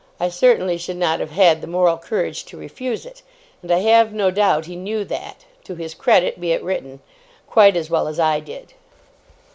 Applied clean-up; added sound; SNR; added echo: none; none; none; none.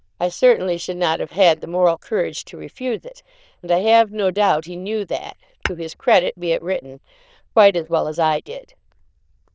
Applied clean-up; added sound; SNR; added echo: neural diffusion model UNIVERSE++.